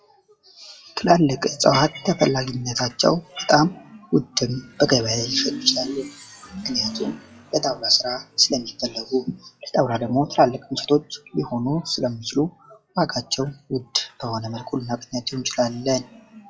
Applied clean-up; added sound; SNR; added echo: classical method WPE with log-MMSE.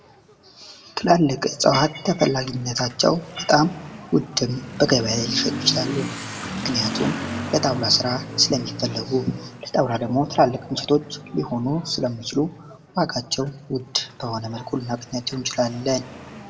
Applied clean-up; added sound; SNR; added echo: none; Motorcycle / Accelerating, revving, vroom; 11 dB; reverberation time 0.2 s.